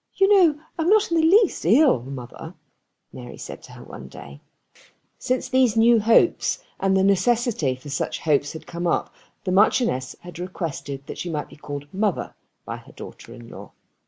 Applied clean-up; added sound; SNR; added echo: none; none; none; none.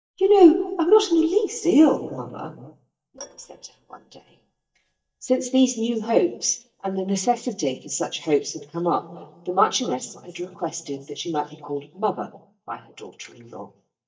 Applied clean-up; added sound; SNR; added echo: neural mask model DeepFilterNet 3.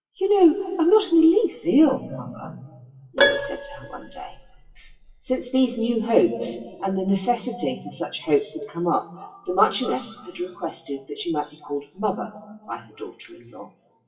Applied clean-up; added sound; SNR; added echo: classical method WPE with log-MMSE.